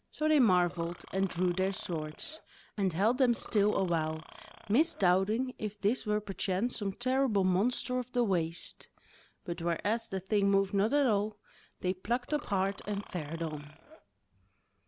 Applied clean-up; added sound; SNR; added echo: none; Burping, eructation; 20 dB; none.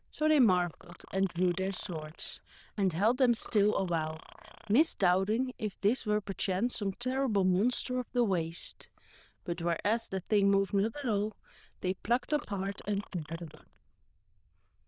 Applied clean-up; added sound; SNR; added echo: neural diffusion model UNIVERSE++.